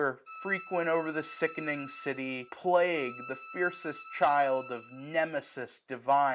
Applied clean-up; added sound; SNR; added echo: none; Bowed string instrument; 16 dB; none.